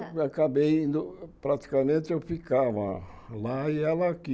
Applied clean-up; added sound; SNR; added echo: none; none; none; none.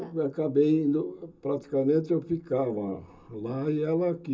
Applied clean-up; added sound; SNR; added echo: none; none; none; reverberation time 0.2 s.